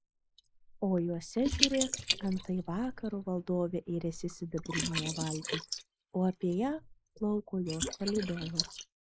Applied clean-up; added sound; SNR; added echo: neural mask model Resemble Enhance denoiser.